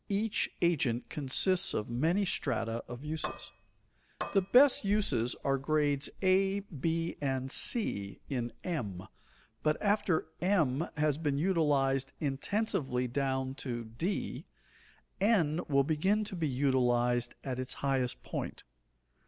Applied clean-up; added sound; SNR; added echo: none; Cutlery, silverware / Dishes, pots, and pans; 11 dB; none.